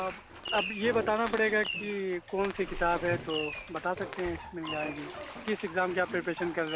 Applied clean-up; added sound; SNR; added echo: none; Fireworks + Bathtub (filling or washing); 8 dB; none.